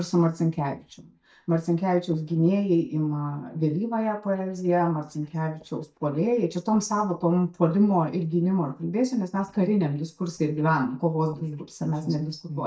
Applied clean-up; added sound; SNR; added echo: neural mask model DeepFilterNet 3.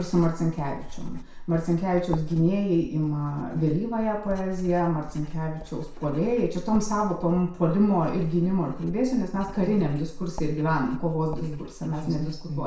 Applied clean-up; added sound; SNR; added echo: none; Writing; 10 dB; reverberation time 0.6 s.